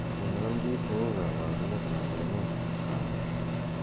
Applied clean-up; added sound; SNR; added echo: none; Microwave oven; -4 dB; none.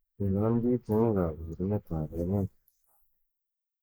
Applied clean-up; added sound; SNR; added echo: neural mask model Resemble Enhance denoiser.